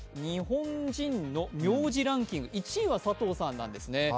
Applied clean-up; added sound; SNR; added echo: none; none; none; none.